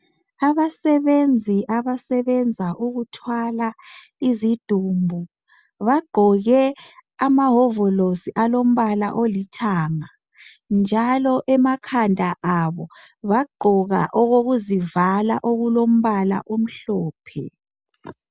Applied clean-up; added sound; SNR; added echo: none; none; none; none.